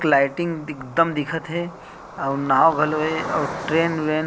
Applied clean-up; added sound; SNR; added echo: none; Cricket; 12 dB; none.